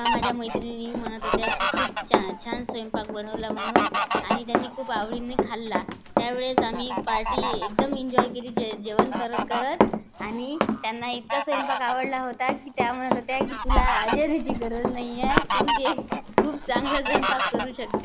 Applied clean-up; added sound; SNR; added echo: none; Run + Fowl; -4 dB; none.